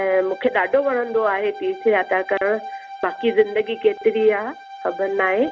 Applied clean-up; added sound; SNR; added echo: none; Bowed string instrument; 16 dB; none.